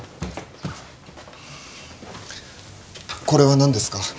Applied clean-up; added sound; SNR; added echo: none; none; none; none.